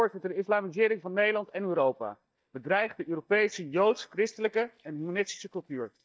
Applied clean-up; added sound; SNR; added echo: neural mask model DeepFilterNet 3.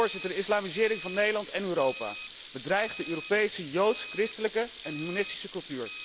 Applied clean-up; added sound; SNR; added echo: none; Sink (filling or washing) / Water tap, faucet + Alarm; 7 dB; none.